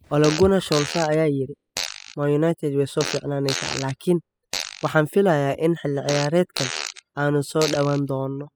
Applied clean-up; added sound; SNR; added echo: classical method spectral subtraction.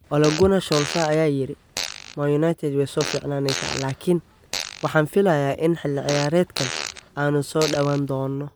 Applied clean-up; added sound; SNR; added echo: none; Fart; 10 dB; none.